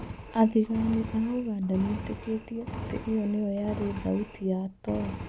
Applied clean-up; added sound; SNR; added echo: none; Engine; 10 dB; none.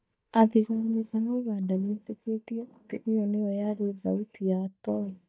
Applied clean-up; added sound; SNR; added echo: neural mask model DeepFilterNet 3.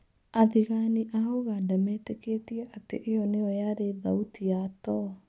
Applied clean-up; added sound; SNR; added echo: none; none; none; none.